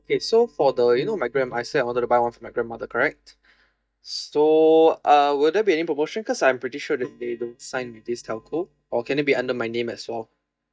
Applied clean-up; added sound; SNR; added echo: neural mask model DeepFilterNet 3.